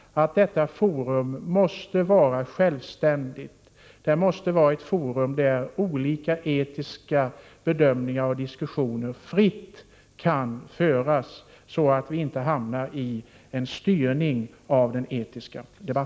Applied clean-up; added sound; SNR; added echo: none; none; none; none.